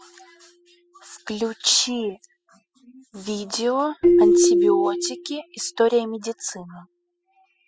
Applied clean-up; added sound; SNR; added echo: classical method spectral subtraction.